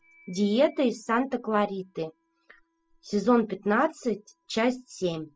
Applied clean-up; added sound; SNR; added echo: classical method spectral subtraction.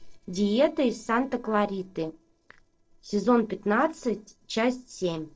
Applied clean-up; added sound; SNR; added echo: neural separator model SepFormer DNS4.